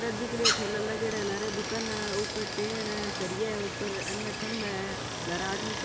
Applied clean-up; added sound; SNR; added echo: none; Stream; 0 dB; none.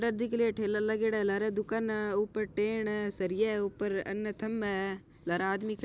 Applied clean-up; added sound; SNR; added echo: none; none; none; none.